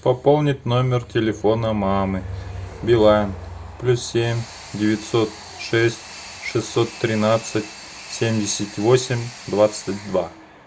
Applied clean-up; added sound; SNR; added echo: none; Train; 17 dB; none.